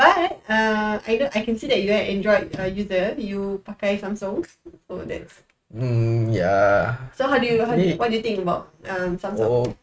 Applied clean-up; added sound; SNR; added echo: neural mask model RNNoise.